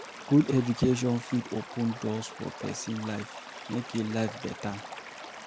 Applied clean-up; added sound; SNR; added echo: none; Stream / Liquid; 13 dB; none.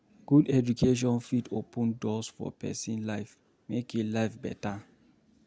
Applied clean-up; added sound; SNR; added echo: none; none; none; none.